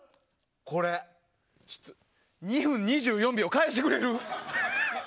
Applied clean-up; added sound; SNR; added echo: none; none; none; none.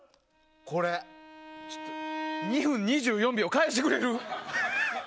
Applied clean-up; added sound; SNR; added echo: none; Bowed string instrument; 11 dB; none.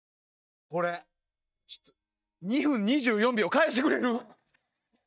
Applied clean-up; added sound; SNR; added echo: neural mask model DeepFilterNet 3.